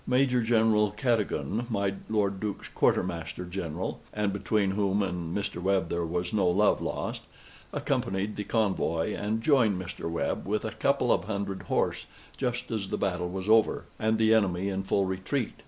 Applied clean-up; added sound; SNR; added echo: none; none; none; none.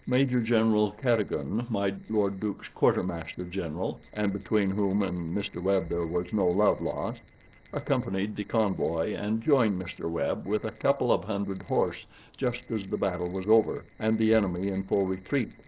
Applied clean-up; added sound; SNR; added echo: neural separator model SepFormer DNS4.